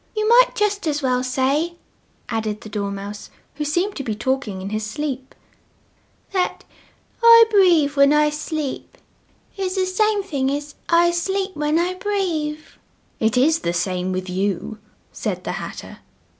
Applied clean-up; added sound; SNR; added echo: none; none; none; none.